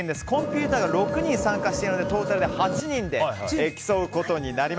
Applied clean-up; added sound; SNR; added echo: none; Vehicle; 3 dB; none.